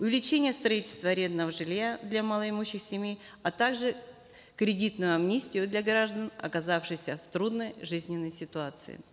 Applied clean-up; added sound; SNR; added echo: none; none; none; none.